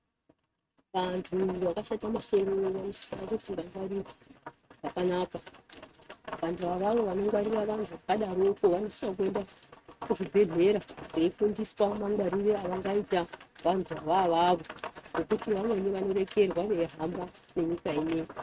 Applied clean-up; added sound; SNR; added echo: neural mask model RNNoise.